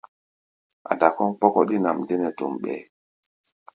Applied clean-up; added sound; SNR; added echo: none; none; none; none.